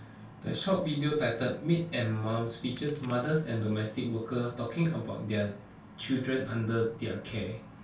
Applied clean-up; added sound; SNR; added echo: none; Crack; 20 dB; reverberation time 0.2 s.